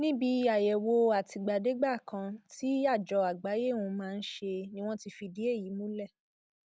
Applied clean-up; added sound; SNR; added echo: none; none; none; none.